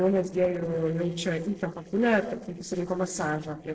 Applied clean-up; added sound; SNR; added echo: neural separator model SepFormer DNS4.